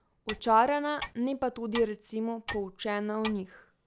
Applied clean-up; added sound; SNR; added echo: none; Clock; 14 dB; none.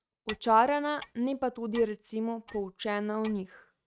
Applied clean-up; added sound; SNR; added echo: neural mask model RNNoise.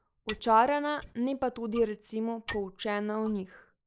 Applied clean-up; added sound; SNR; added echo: neural mask model Resemble Enhance denoiser.